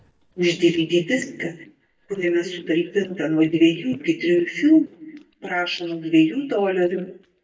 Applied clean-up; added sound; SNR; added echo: neural mask model DeepFilterNet 3.